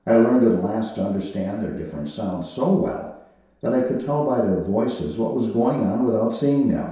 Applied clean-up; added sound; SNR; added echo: none; none; none; reverberation time 0.7 s.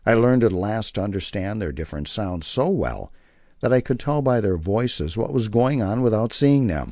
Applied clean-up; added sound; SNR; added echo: none; none; none; none.